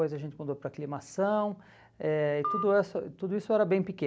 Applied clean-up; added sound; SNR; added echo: none; Telephone; 8 dB; none.